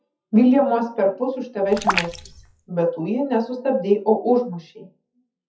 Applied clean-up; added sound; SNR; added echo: classical method WPE with log-MMSE.